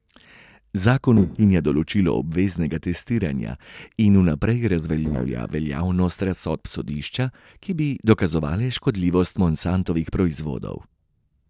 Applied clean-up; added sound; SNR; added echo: neural separator model SepFormer DNS4.